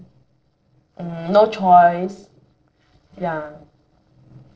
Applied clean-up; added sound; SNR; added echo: neural separator model SepFormer DNS4.